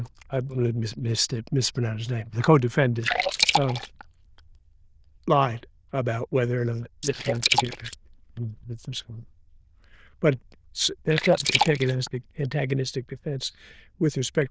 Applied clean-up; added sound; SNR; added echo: neural diffusion model UNIVERSE++.